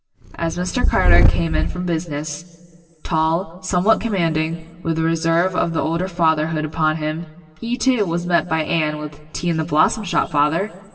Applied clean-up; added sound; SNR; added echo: none; Purr; -3 dB; reverberation time 2.3 s.